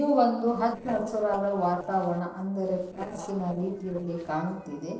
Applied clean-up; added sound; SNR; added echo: neural separator model SepFormer DNS4.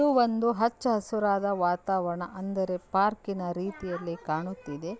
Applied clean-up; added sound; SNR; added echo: none; none; none; none.